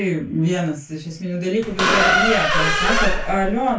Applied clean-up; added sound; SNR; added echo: none; Squeak; -4 dB; reverberation time 0.2 s.